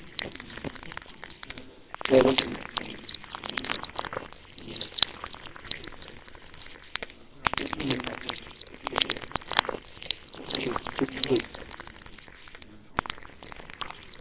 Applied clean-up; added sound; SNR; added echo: neural separator model SepFormer WHAMR!.